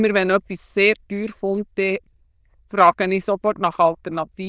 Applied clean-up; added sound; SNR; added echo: neural diffusion model UNIVERSE++.